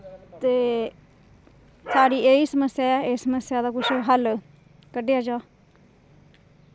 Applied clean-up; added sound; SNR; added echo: none; none; none; none.